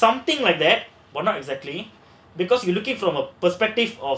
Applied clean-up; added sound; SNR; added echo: none; none; none; none.